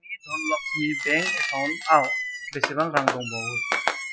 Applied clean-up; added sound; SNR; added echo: classical method Wiener filter.